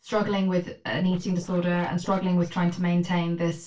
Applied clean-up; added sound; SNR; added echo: neural separator model SepFormer DNS4.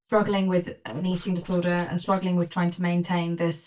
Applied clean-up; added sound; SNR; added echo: neural mask model DeepFilterNet 3.